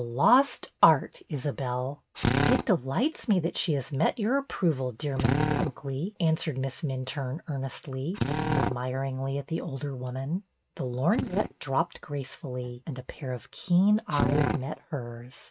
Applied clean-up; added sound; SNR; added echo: neural mask model RNNoise.